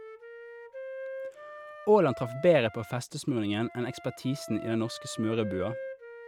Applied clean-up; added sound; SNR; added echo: none; Wind instrument, woodwind instrument; 13 dB; none.